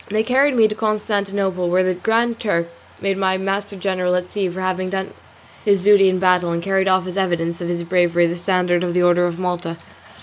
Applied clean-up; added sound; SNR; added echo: none; none; none; none.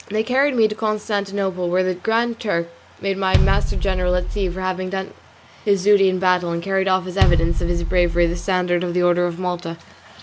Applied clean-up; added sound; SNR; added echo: none; Bass drum; 0 dB; none.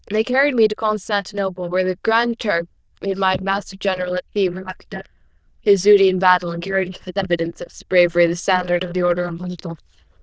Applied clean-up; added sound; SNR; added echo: neural diffusion model UNIVERSE++.